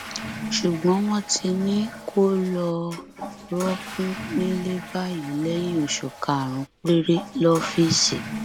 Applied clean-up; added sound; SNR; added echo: none; Toilet flush / Water; 11 dB; none.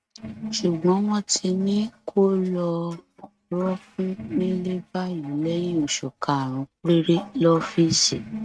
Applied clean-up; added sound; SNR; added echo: neural mask model RNNoise.